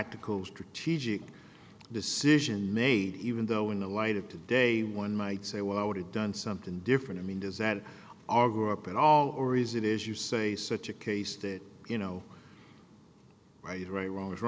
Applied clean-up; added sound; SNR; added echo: none; none; none; none.